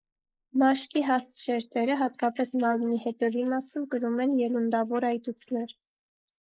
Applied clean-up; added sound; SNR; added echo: neural mask model Resemble Enhance denoiser.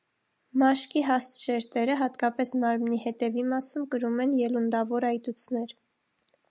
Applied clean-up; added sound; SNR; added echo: none; none; none; none.